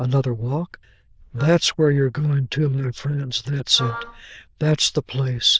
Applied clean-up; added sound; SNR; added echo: neural diffusion model UNIVERSE++.